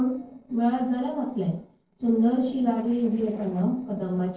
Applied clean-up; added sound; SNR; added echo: neural separator model SepFormer DNS4.